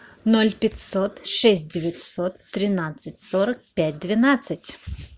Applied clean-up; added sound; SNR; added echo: none; none; none; none.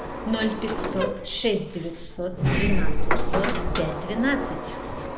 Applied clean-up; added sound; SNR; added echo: none; Sliding door; -5 dB; reverberation time 0.7 s.